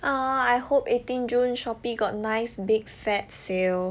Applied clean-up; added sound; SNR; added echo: none; none; none; none.